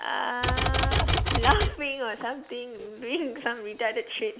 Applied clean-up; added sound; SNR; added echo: none; Typewriter; -5 dB; none.